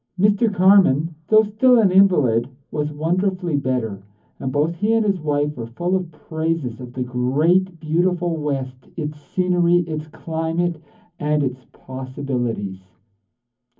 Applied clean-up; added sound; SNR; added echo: none; none; none; reverberation time 0.3 s.